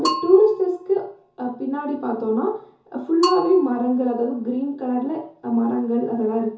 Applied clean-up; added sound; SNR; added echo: none; Bell / Percussion; 12 dB; reverberation time 0.6 s.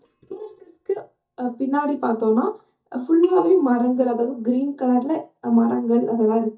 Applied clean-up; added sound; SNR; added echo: neural mask model DeepFilterNet 3.